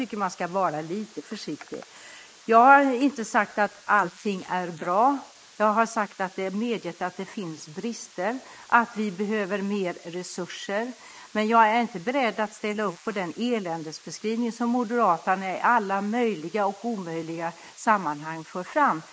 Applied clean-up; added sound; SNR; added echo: neural mask model Resemble Enhance denoiser.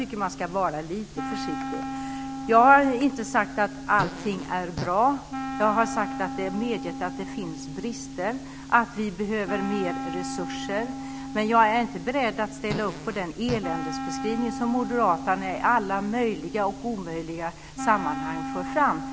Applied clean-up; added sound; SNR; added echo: none; Fart + Wind instrument, woodwind instrument; 8 dB; none.